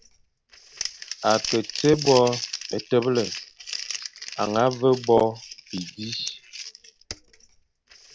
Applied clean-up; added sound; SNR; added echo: none; Crumpling, crinkling; 11 dB; none.